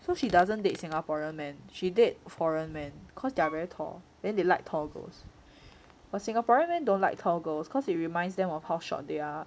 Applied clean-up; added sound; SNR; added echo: none; Piano; 17 dB; none.